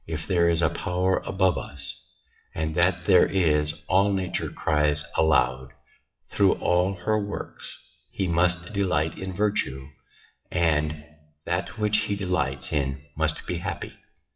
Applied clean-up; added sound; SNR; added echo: classical method WPE with log-MMSE.